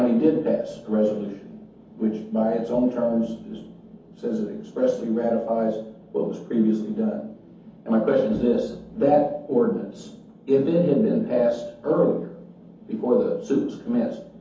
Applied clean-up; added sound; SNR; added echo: none; none; none; reverberation time 0.6 s.